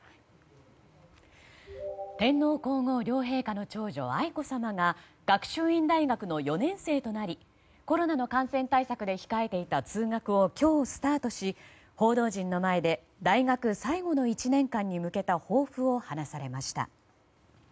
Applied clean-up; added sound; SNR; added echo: none; none; none; none.